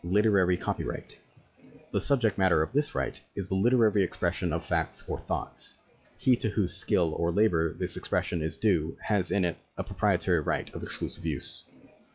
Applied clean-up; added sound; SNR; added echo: classical method log-MMSE.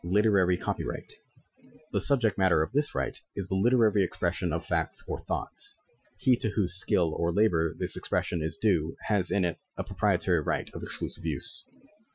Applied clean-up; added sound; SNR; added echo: classical method Wiener filter.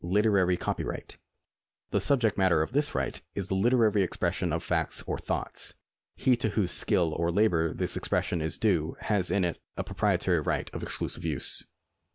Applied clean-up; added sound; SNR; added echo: none; none; none; none.